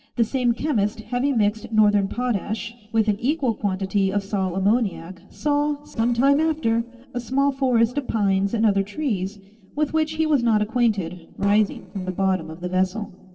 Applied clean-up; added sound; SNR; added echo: neural separator model SepFormer DNS4.